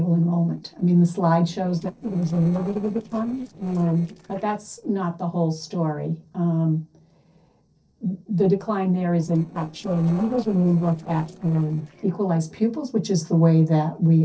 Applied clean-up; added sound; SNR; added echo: neural separator model SepFormer DNS4.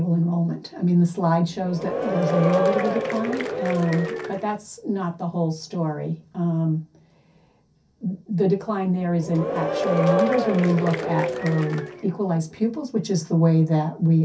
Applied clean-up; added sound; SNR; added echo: none; Applause / Crowd / Cheering; 3 dB; reverberation time 0.3 s.